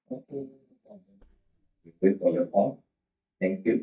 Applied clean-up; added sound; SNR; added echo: neural mask model DeepFilterNet 3.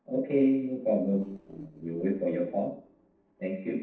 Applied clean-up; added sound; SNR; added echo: neural separator model SepFormer DNS4.